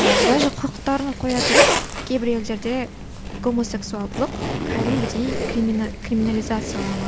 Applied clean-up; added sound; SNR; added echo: none; Zipper (clothing); 0 dB; none.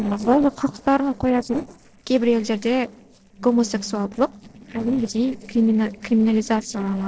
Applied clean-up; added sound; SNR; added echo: neural separator model SepFormer DNS4.